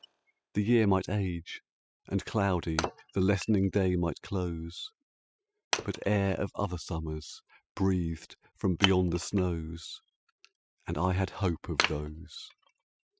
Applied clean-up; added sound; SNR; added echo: classical method spectral subtraction.